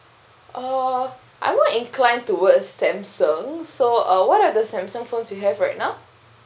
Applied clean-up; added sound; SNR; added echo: none; none; none; none.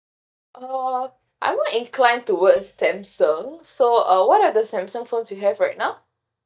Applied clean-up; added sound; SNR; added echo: neural mask model DeepFilterNet 3.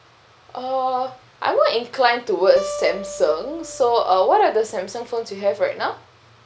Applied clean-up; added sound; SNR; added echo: none; Acoustic guitar; 14 dB; none.